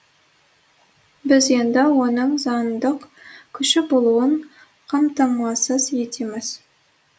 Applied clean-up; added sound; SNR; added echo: none; none; none; none.